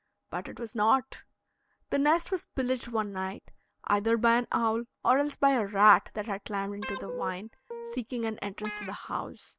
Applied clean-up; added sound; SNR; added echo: none; Guitar; 11 dB; none.